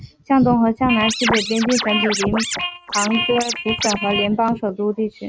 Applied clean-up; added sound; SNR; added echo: neural mask model RNNoise.